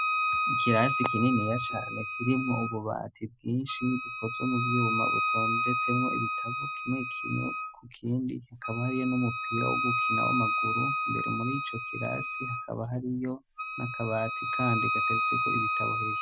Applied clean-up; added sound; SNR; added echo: none; Wind instrument, woodwind instrument; -1 dB; none.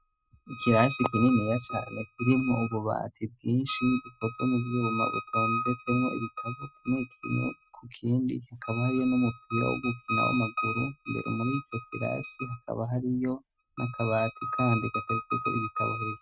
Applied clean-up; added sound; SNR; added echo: neural mask model RNNoise.